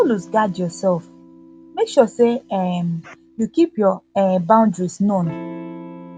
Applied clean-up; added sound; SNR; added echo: none; Electric guitar / Strum; 19 dB; none.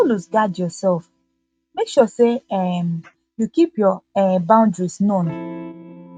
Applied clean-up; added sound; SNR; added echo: neural mask model RNNoise.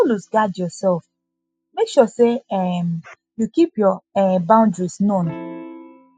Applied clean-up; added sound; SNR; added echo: classical method spectral subtraction.